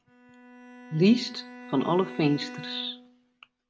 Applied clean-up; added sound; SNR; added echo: none; Bowed string instrument; 16 dB; none.